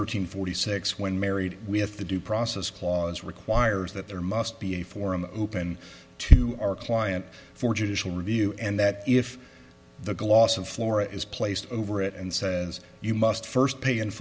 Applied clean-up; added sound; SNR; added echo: none; none; none; none.